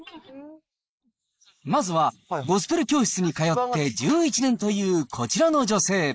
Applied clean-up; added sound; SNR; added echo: neural mask model Resemble Enhance denoiser.